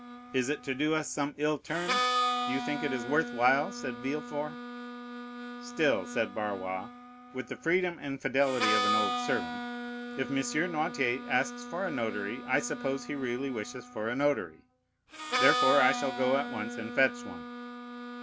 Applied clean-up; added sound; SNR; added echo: none; Harmonica; 4 dB; none.